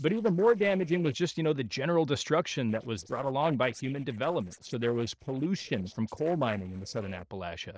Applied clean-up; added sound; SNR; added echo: neural separator model SepFormer DNS4.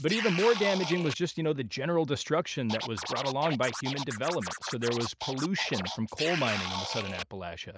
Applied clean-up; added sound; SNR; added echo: none; Scratching (performance technique); 7 dB; none.